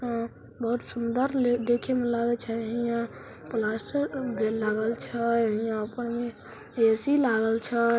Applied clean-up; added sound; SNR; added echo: none; none; none; none.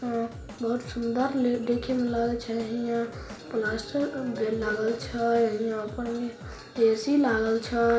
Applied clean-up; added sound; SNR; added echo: none; Drum / Drum kit; 17 dB; reverberation time 0.4 s.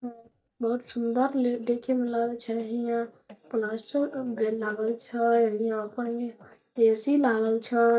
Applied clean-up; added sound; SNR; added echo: neural mask model DeepFilterNet 3.